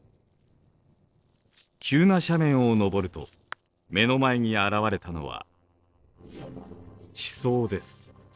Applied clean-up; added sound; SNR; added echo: neural separator model SepFormer DNS4.